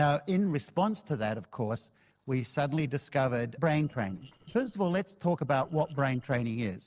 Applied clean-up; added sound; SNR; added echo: neural separator model SepFormer DNS4.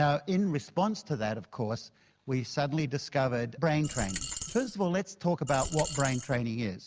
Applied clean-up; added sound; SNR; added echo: none; Coin (dropping); 8 dB; none.